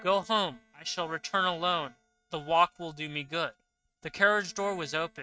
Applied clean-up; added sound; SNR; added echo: neural mask model RNNoise.